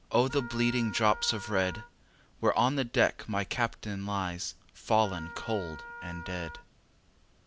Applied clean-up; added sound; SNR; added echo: none; Wind instrument, woodwind instrument; 13 dB; none.